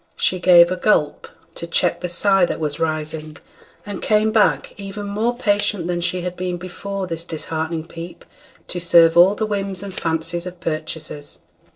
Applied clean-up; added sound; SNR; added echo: neural separator model SepFormer DNS4.